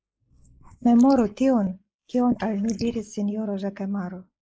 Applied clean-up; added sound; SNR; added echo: neural mask model Resemble Enhance denoiser.